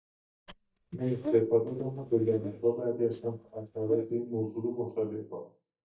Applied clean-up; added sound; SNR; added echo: neural mask model DeepFilterNet 3.